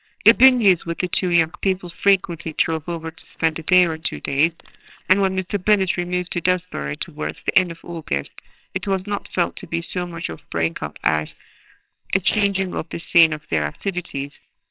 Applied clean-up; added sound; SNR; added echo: neural separator model SepFormer WHAMR!.